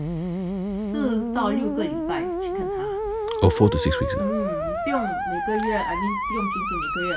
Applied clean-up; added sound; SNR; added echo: none; Musical instrument; 1 dB; none.